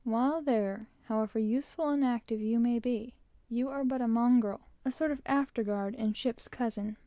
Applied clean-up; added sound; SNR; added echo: none; none; none; none.